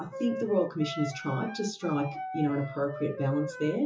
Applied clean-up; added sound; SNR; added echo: classical method WPE with log-MMSE.